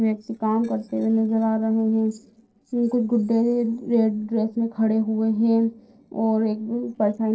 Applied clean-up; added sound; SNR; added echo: neural separator model SepFormer DNS4.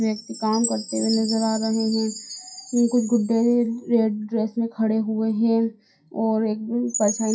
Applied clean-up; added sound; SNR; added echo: classical method WPE with log-MMSE.